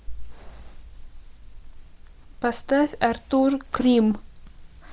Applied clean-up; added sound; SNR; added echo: none; none; none; none.